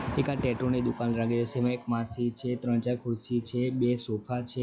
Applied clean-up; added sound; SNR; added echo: classical method log-MMSE.